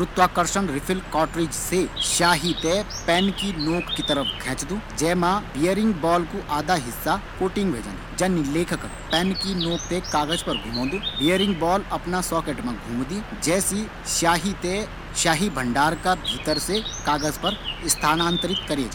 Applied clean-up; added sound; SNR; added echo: none; Bird; 8 dB; none.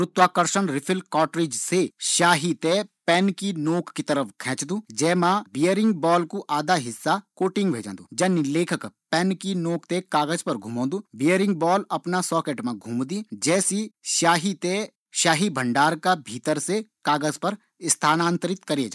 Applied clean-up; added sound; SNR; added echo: none; none; none; none.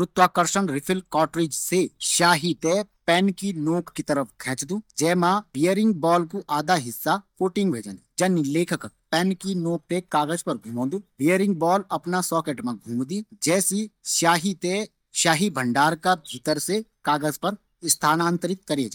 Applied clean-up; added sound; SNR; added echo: neural mask model DeepFilterNet 3.